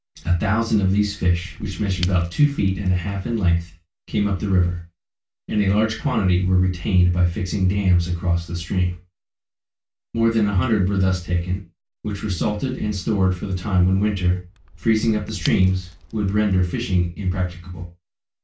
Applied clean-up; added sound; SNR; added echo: none; Shatter / Crushing; 17 dB; reverberation time 0.2 s.